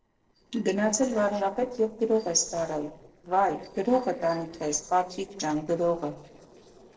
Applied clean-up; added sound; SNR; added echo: neural separator model SepFormer DNS4.